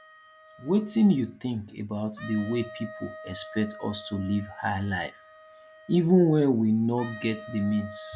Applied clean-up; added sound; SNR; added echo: none; Wind instrument, woodwind instrument; 18 dB; none.